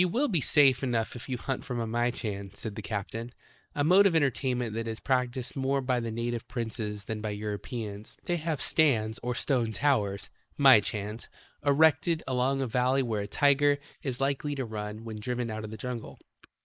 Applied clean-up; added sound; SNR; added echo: neural mask model Resemble Enhance denoiser.